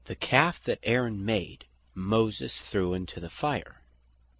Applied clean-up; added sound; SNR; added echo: none; none; none; none.